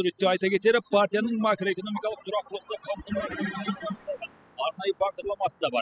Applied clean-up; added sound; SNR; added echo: classical method spectral subtraction.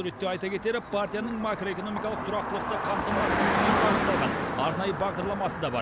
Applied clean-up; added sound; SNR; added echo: none; Car passing by; -1 dB; none.